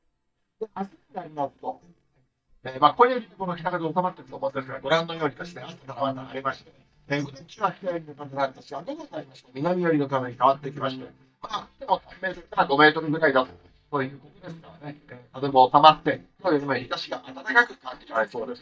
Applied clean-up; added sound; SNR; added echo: neural mask model DeepFilterNet 3.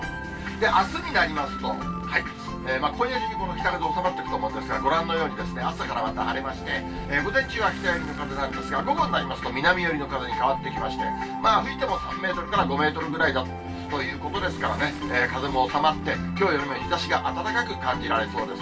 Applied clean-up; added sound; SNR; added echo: none; Motorcycle / Engine; 19 dB; reverberation time 0.2 s.